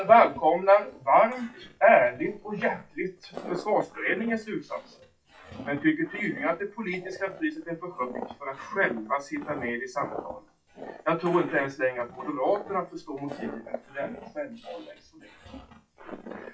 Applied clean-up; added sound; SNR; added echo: classical method WPE with log-MMSE.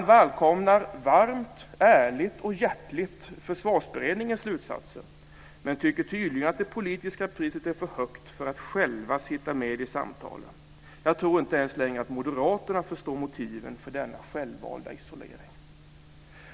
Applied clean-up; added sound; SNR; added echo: none; none; none; none.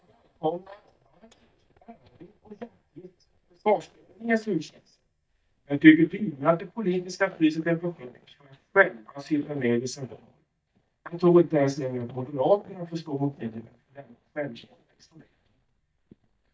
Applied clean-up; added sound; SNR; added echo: neural mask model DeepFilterNet 3.